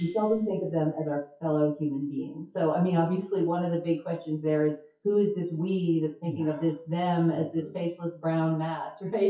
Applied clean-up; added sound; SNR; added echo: classical method WPE with log-MMSE.